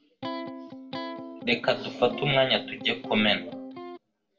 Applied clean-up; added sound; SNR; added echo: none; Electric guitar; 10 dB; reverberation time 0.2 s.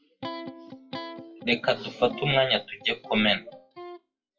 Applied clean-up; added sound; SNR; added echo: classical method WPE with log-MMSE.